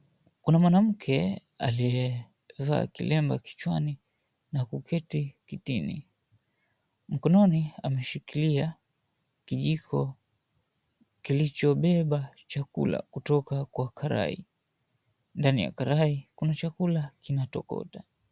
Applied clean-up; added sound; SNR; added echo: none; none; none; none.